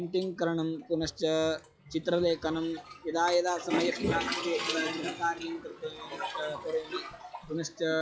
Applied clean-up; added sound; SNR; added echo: classical method log-MMSE.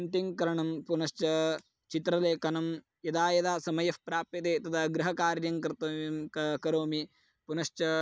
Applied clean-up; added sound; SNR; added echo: none; none; none; none.